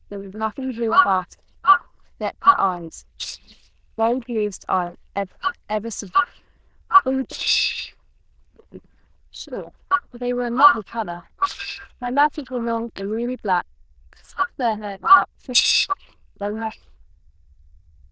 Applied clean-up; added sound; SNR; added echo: neural diffusion model UNIVERSE++.